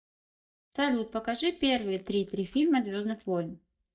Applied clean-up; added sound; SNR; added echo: neural mask model DeepFilterNet 3.